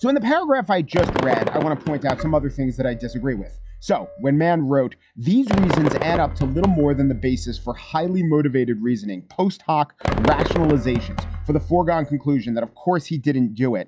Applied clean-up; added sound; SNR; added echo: classical method log-MMSE.